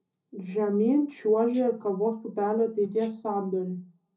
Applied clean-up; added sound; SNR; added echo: none; Tambourine; 20 dB; reverberation time 0.4 s.